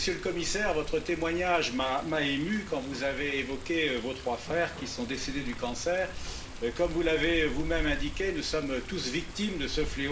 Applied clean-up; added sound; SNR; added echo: none; Water; 8 dB; reverberation time 0.4 s.